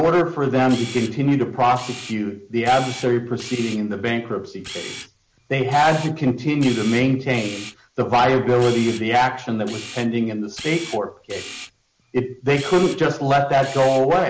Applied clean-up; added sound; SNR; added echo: none; Camera; 17 dB; none.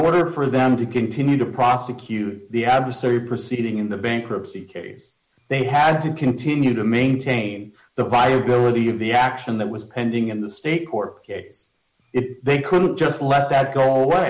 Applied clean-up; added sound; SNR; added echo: none; none; none; none.